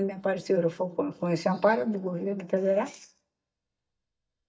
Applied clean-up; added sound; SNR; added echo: neural mask model DeepFilterNet 3.